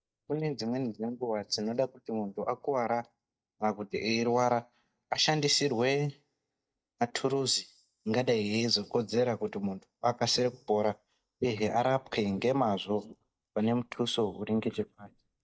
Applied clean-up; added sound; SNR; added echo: neural mask model DeepFilterNet 3.